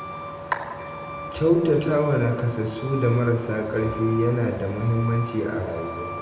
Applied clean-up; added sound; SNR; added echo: none; Truck; 11 dB; reverberation time 1.0 s.